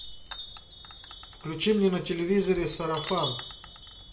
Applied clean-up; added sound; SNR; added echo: none; Chime; 8 dB; reverberation time 0.4 s.